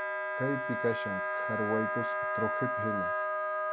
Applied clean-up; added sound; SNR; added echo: none; Wind instrument, woodwind instrument; -4 dB; none.